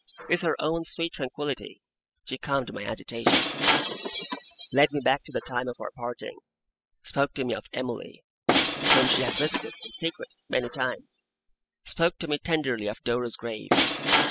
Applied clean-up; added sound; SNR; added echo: classical method spectral subtraction.